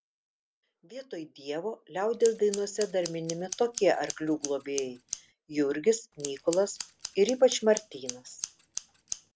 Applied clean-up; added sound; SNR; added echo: none; Scissors; 12 dB; none.